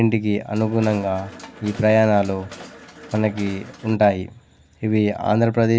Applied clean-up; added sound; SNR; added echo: none; Mechanisms; 19 dB; none.